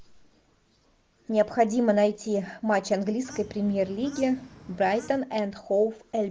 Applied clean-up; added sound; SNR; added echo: none; Bird / Fowl; 19 dB; none.